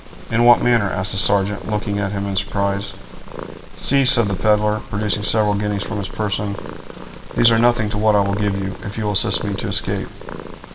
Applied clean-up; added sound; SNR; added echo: none; Purr; 14 dB; reverberation time 0.8 s.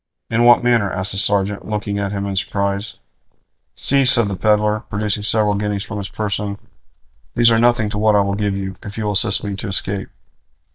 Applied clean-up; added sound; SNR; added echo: neural mask model DeepFilterNet 3.